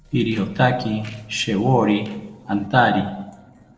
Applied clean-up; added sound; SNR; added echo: neural separator model SepFormer DNS4.